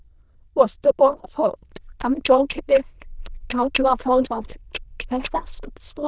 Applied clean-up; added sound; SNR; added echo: neural diffusion model UNIVERSE++.